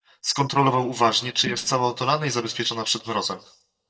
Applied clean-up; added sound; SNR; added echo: neural mask model DeepFilterNet 3.